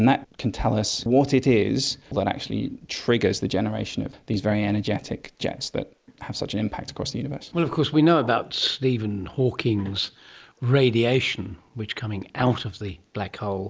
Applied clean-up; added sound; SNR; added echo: neural mask model Resemble Enhance denoiser.